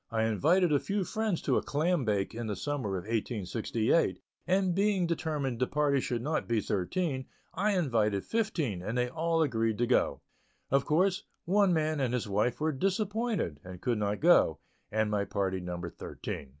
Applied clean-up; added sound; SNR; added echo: none; none; none; none.